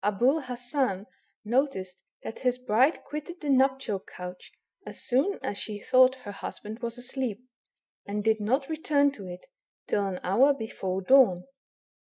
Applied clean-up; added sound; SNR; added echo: neural mask model DeepFilterNet 3.